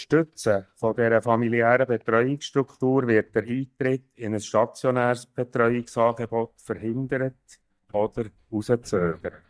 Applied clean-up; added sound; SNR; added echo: neural mask model DeepFilterNet 3.